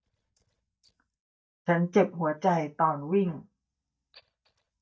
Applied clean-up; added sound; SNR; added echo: neural mask model DeepFilterNet 3.